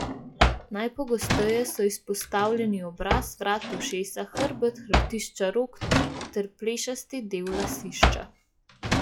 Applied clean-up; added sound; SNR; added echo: classical method log-MMSE.